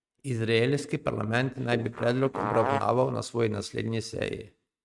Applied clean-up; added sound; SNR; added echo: neural mask model RNNoise.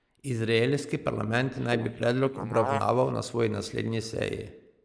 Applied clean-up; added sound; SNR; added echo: neural mask model Resemble Enhance denoiser.